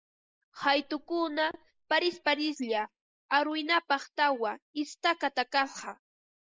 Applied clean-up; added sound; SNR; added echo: neural mask model Resemble Enhance denoiser.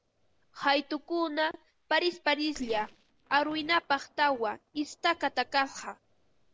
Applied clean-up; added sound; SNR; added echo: neural separator model SepFormer DNS4.